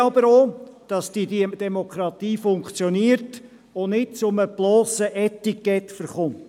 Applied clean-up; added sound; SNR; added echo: none; none; none; none.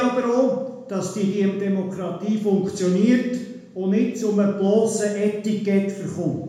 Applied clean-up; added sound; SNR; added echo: none; none; none; reverberation time 1.0 s.